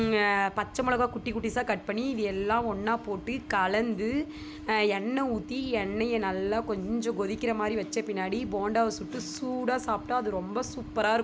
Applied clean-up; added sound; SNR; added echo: none; none; none; none.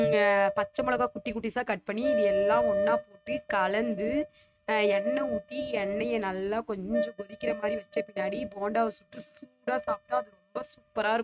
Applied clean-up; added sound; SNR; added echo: neural mask model RNNoise.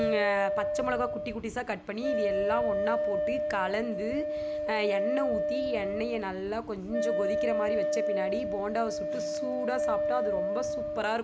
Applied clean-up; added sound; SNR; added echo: none; Wind instrument, woodwind instrument; -2 dB; none.